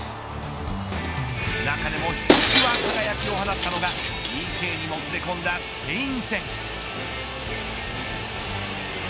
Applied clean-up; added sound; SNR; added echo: none; Shatter; -3 dB; none.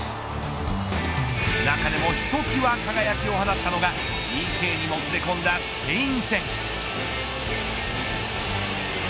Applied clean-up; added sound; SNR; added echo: none; none; none; none.